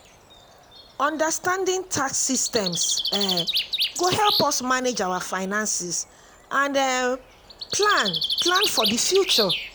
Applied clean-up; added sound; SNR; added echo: none; Bird; 5 dB; none.